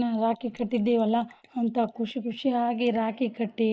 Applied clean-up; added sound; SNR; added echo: neural mask model Resemble Enhance denoiser.